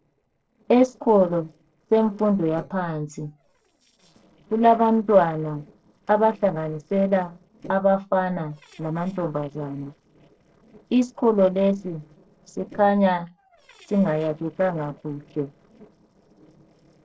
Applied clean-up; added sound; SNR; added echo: neural separator model SepFormer DNS4.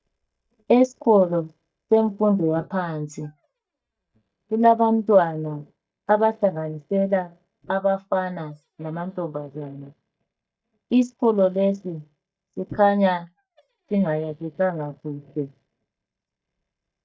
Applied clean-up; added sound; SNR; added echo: neural mask model DeepFilterNet 3.